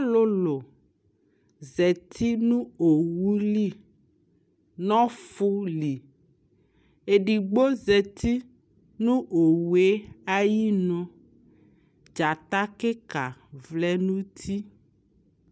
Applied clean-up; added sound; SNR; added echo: none; none; none; none.